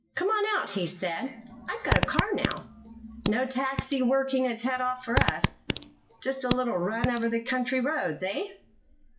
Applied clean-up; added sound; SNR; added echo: classical method WPE with log-MMSE.